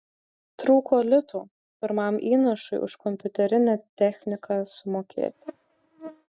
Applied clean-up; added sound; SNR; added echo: none; Buzz; 18 dB; none.